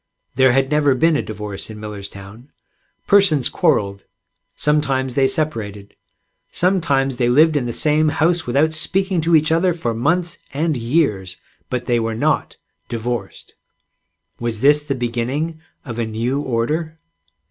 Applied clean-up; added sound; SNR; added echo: none; none; none; none.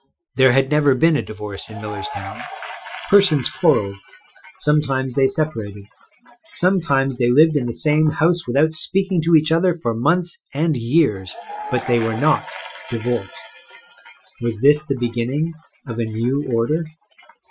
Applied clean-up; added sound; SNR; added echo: classical method Wiener filter.